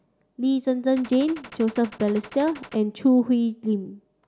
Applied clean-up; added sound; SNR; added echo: none; Gunshot, gunfire; 19 dB; none.